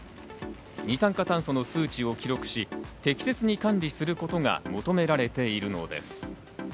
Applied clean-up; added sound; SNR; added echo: none; none; none; none.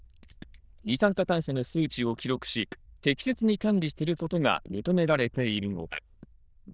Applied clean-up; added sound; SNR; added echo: neural diffusion model UNIVERSE++.